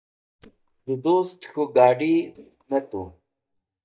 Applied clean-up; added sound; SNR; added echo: neural mask model DeepFilterNet 3.